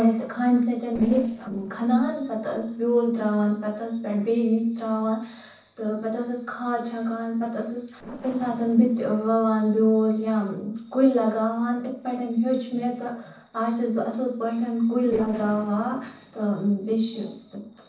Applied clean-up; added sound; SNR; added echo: neural separator model SepFormer DNS4.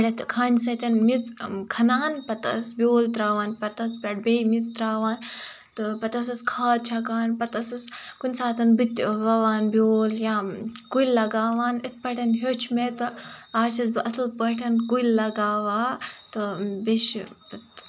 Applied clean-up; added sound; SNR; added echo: none; none; none; none.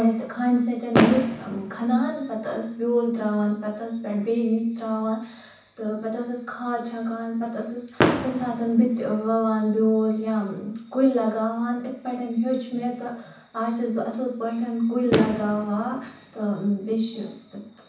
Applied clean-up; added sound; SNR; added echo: none; Fireworks; 8 dB; reverberation time 0.7 s.